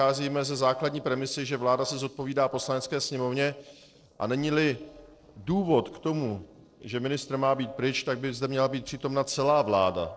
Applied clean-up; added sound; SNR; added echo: neural separator model SepFormer DNS4.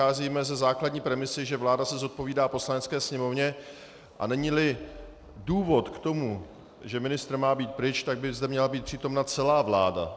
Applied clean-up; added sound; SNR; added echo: none; none; none; none.